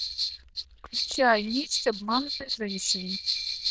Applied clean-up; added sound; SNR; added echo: neural diffusion model UNIVERSE++.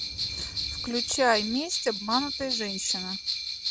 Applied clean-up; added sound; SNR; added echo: none; Bell; 2 dB; none.